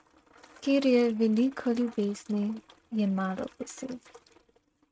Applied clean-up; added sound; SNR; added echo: neural mask model RNNoise.